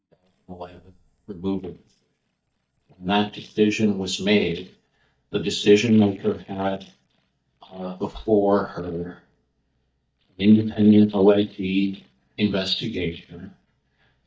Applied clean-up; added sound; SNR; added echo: neural mask model DeepFilterNet 3.